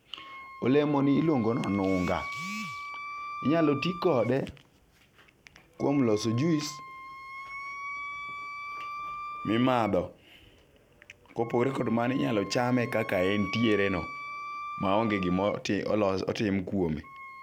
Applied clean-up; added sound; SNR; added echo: none; Wind instrument, woodwind instrument; 12 dB; none.